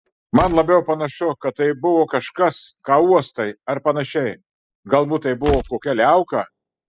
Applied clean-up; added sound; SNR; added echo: classical method spectral subtraction.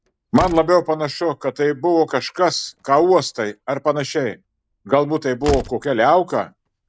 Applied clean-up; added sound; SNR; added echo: none; Slam; 17 dB; none.